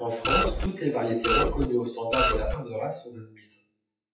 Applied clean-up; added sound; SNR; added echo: classical method WPE with log-MMSE.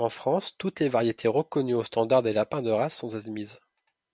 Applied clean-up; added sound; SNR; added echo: none; none; none; none.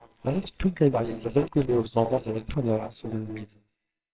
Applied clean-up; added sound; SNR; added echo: neural separator model SepFormer WHAMR!.